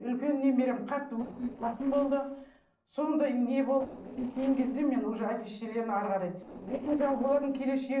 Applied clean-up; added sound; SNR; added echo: neural separator model SepFormer DNS4.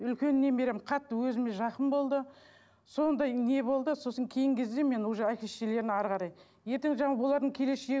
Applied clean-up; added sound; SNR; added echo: none; none; none; none.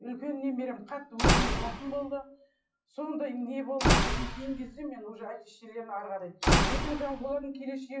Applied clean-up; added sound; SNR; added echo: classical method WPE with log-MMSE.